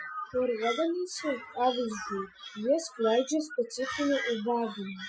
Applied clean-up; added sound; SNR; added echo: classical method Wiener filter.